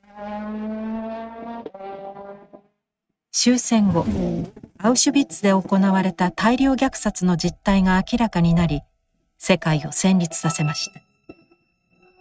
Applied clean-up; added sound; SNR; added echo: neural mask model RNNoise.